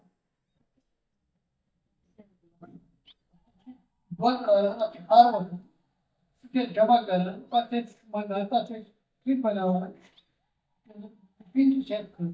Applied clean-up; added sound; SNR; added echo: neural mask model DeepFilterNet 3.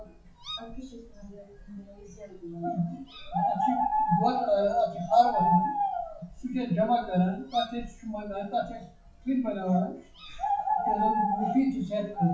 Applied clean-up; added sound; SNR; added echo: classical method WPE with log-MMSE.